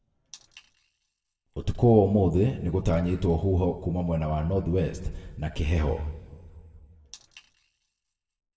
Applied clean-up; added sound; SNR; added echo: none; none; none; reverberation time 1.5 s.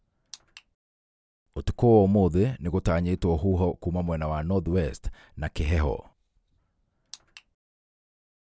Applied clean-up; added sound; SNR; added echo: none; none; none; none.